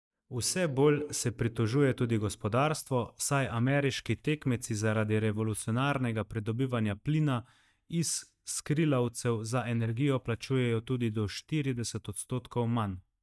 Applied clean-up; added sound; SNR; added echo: neural mask model DeepFilterNet 3.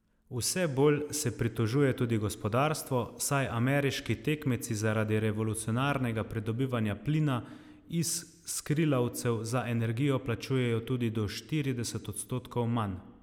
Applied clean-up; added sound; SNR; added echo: none; none; none; none.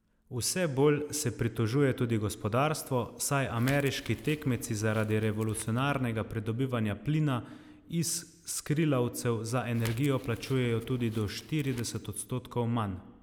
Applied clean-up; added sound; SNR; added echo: none; Crackle; 19 dB; none.